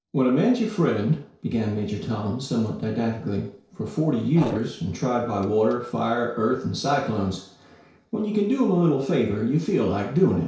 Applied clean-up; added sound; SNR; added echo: neural separator model SepFormer DNS4.